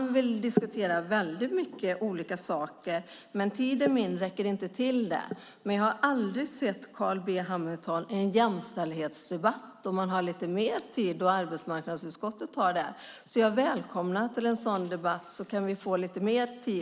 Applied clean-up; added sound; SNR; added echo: none; none; none; none.